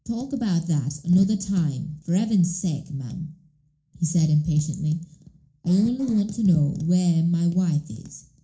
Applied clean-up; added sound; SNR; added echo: neural separator model SepFormer DNS4.